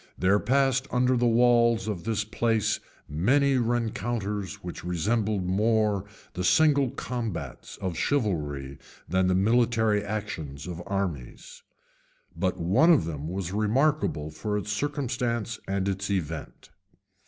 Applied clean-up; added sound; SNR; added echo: none; none; none; none.